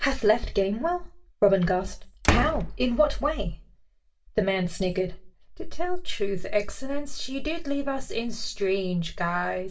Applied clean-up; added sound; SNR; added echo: none; Slam; 6 dB; reverberation time 0.2 s.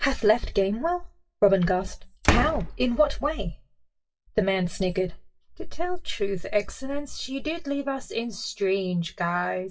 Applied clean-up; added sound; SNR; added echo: classical method WPE with log-MMSE.